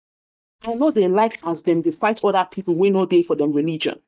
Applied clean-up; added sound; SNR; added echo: neural mask model DeepFilterNet 3.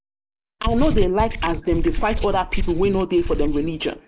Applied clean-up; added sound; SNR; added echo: none; Writing; 1 dB; none.